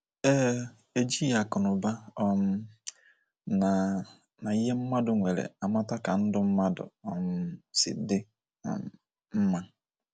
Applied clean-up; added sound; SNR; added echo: none; none; none; none.